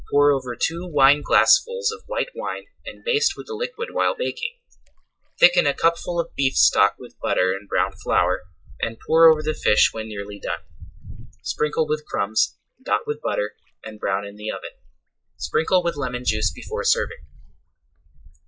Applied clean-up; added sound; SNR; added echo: classical method log-MMSE.